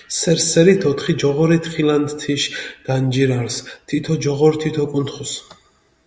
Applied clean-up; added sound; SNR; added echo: none; none; none; none.